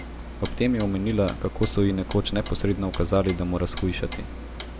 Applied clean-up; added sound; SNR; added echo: none; Clock; 10 dB; none.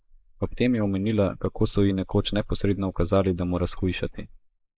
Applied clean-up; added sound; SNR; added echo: neural mask model Resemble Enhance denoiser.